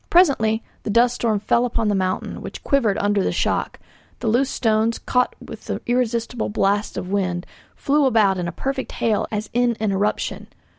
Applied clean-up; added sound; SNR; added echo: none; none; none; none.